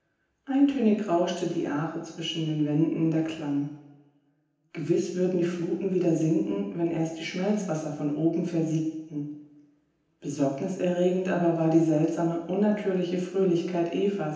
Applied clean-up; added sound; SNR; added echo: none; none; none; reverberation time 0.9 s.